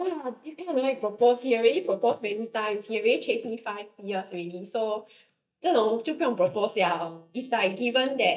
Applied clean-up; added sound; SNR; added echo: neural mask model DeepFilterNet 3.